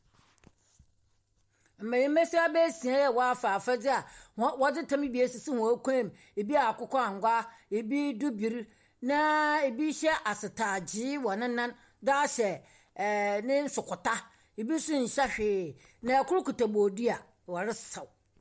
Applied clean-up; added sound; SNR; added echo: none; none; none; none.